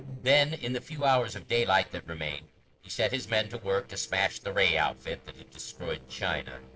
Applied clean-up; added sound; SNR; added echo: neural separator model SepFormer DNS4.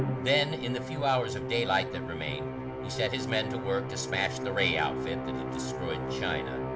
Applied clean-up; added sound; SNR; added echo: none; Musical instrument; 2 dB; reverberation time 0.4 s.